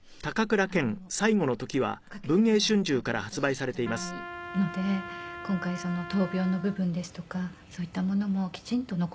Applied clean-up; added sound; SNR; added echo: none; Trumpet; 12 dB; none.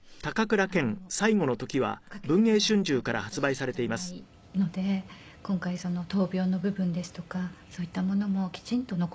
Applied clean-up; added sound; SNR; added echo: none; none; none; none.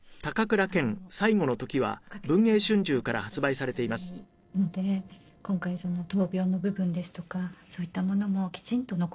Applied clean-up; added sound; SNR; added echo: neural separator model SepFormer DNS4.